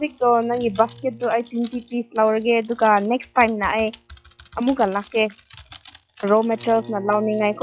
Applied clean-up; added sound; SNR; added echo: classical method log-MMSE.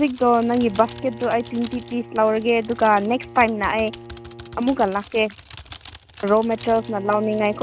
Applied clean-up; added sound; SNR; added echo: none; Typing + Bowed string instrument; 17 dB; none.